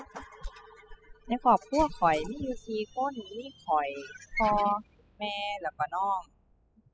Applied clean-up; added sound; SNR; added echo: classical method spectral subtraction.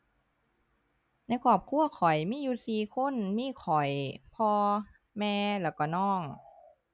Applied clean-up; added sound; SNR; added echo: none; none; none; none.